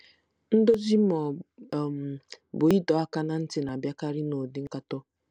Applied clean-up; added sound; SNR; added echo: none; none; none; none.